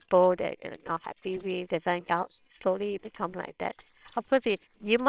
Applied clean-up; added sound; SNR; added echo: neural separator model SepFormer WHAMR!.